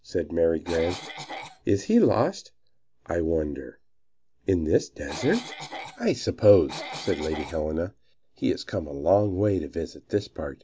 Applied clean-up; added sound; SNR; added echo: none; Cough; 11 dB; none.